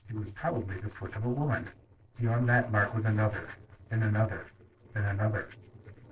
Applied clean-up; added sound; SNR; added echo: neural separator model SepFormer DNS4.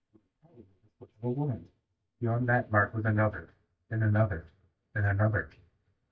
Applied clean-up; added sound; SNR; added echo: neural mask model DeepFilterNet 3.